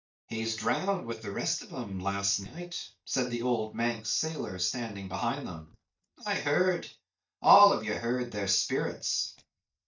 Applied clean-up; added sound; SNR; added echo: neural mask model DeepFilterNet 3.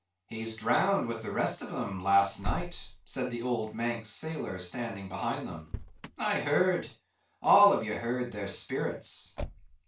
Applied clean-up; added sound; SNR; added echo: none; Motor vehicle (road); 13 dB; reverberation time 0.2 s.